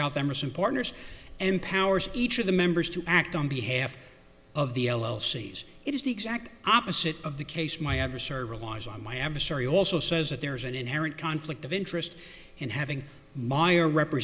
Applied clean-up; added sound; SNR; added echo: none; Bird vocalization, bird call, bird song; 20 dB; none.